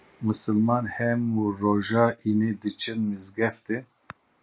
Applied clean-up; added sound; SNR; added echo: none; none; none; none.